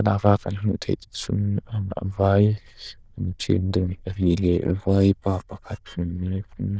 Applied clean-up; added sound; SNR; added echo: neural diffusion model UNIVERSE++.